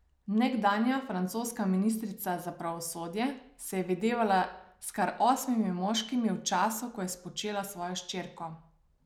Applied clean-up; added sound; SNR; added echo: none; none; none; none.